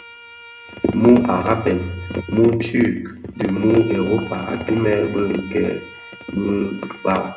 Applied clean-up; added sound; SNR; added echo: none; Bowed string instrument; 20 dB; reverberation time 0.2 s.